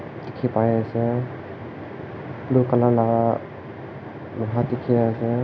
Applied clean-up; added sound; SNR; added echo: none; none; none; none.